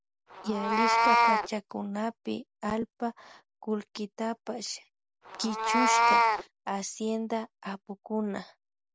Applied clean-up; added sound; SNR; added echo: none; Meow; -4 dB; none.